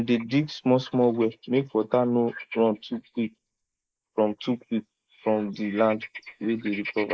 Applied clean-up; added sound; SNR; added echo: neural mask model Resemble Enhance denoiser.